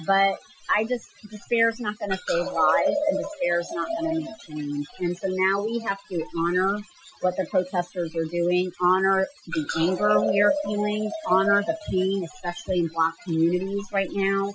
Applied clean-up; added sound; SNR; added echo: classical method Wiener filter.